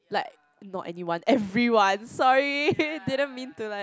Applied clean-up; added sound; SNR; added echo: none; none; none; none.